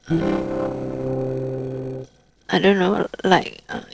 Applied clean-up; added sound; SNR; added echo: neural separator model SepFormer DNS4.